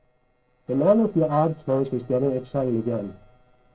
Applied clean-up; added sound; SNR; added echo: neural separator model SepFormer DNS4.